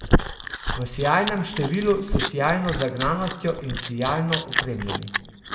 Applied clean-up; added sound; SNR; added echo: none; Chewing, mastication; 2 dB; reverberation time 1.5 s.